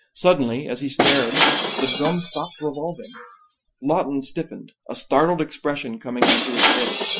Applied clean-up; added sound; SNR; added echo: classical method Wiener filter.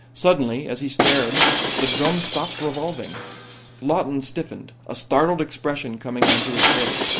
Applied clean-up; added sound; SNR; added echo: none; Shatter; 1 dB; none.